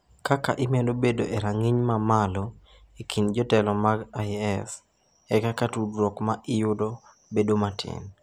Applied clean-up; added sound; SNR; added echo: none; none; none; none.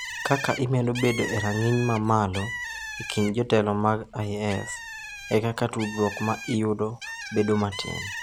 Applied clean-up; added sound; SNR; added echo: none; Bird; 11 dB; none.